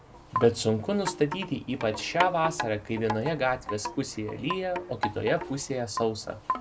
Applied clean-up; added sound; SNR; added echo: none; Wind chime; 7 dB; none.